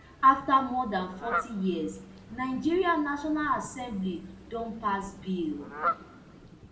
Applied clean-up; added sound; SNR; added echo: none; Fowl; 10 dB; reverberation time 0.4 s.